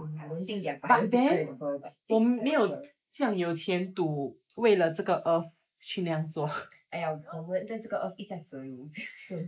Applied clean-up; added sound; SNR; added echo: neural mask model Resemble Enhance denoiser.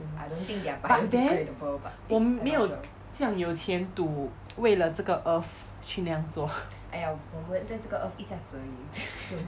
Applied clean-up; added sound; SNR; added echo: none; none; none; none.